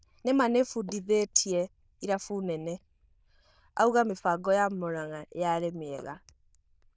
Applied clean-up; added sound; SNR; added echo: neural diffusion model UNIVERSE++.